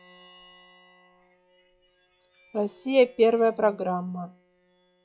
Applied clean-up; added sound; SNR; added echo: classical method log-MMSE.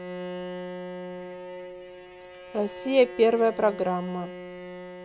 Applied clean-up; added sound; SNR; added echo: none; Bowed string instrument; 11 dB; none.